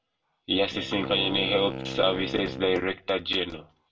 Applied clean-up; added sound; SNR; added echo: none; Wind instrument, woodwind instrument; 10 dB; reverberation time 0.1 s.